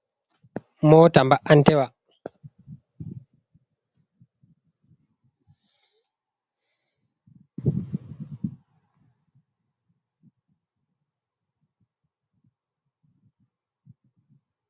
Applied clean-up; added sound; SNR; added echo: none; none; none; none.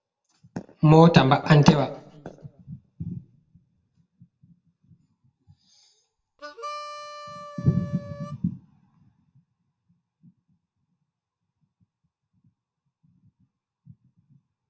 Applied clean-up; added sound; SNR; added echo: none; Harmonica; 14 dB; reverberation time 0.6 s.